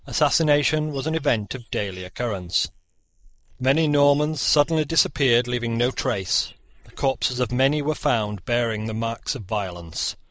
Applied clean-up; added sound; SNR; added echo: neural mask model Resemble Enhance denoiser.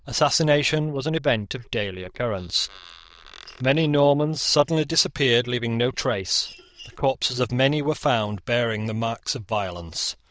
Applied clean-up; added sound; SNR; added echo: neural diffusion model UNIVERSE++.